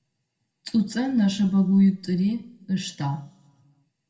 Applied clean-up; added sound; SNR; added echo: none; none; none; reverberation time 0.7 s.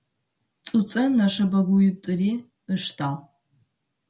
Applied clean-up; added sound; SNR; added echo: none; none; none; none.